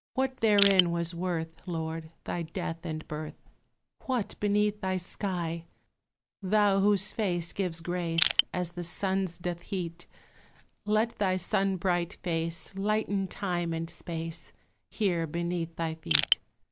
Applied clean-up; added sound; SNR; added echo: none; Crushing; -4 dB; none.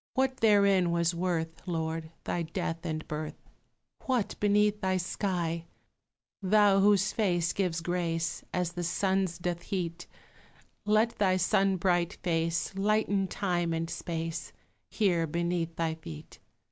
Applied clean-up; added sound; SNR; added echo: none; none; none; none.